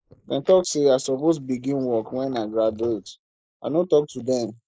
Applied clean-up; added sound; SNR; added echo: neural mask model Resemble Enhance denoiser.